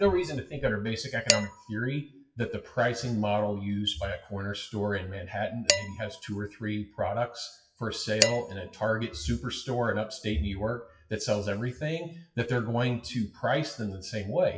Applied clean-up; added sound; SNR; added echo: classical method WPE with log-MMSE.